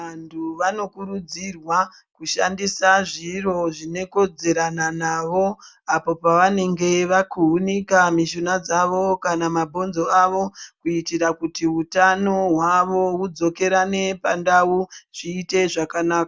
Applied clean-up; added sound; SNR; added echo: none; none; none; none.